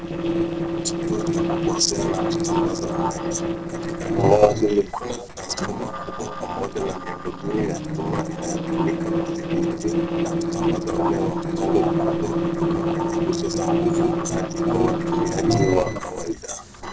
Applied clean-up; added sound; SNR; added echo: neural separator model SepFormer DNS4.